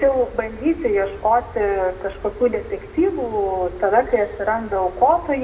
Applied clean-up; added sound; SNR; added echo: none; Cricket; 17 dB; reverberation time 0.6 s.